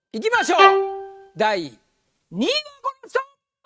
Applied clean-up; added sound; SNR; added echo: neural mask model RNNoise.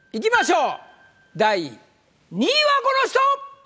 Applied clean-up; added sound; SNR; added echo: none; none; none; none.